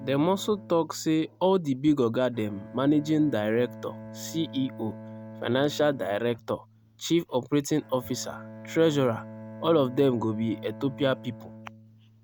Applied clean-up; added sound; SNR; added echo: none; Bowed string instrument; 17 dB; none.